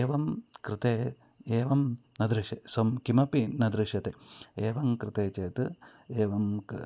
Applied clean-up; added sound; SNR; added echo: none; none; none; none.